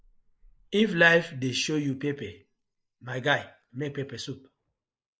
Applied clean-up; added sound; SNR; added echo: neural mask model Resemble Enhance denoiser.